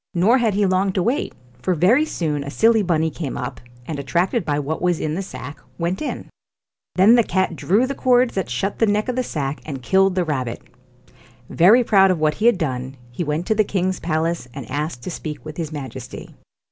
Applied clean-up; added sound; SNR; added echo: none; none; none; none.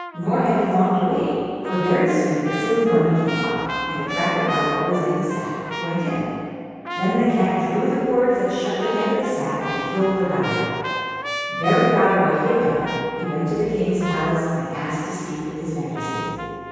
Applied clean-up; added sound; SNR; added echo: none; Trumpet; 9 dB; reverberation time 2.2 s.